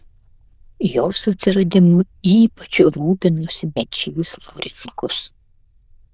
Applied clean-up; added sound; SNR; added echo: neural diffusion model UNIVERSE++.